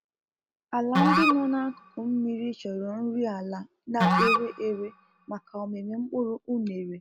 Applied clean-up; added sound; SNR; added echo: none; Musical instrument; 0 dB; none.